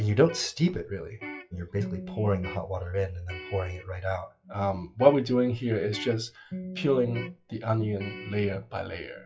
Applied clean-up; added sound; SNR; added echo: classical method WPE with log-MMSE.